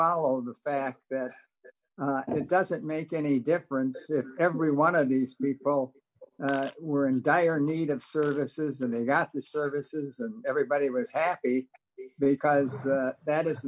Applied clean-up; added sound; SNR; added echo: none; none; none; none.